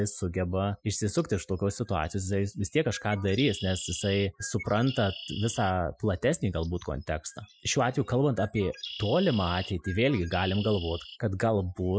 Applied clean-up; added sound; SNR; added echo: classical method Wiener filter.